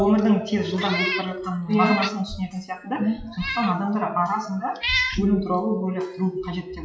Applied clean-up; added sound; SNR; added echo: classical method WPE with log-MMSE.